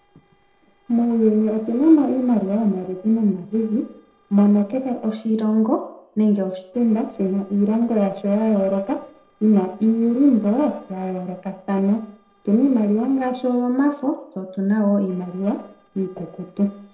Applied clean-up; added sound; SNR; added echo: neural separator model SepFormer DNS4.